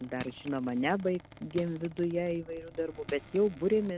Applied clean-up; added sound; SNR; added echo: none; Squeak + Crushing; 18 dB; none.